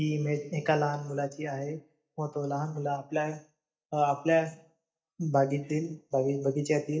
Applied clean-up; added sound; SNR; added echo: neural mask model DeepFilterNet 3.